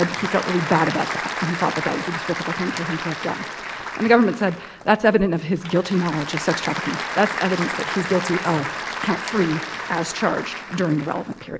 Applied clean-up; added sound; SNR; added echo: none; Applause / Crowd; 7 dB; none.